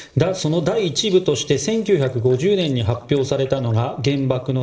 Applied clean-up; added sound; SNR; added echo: neural separator model SepFormer DNS4.